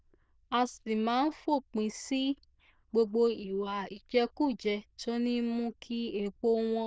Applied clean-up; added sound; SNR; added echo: neural diffusion model UNIVERSE++.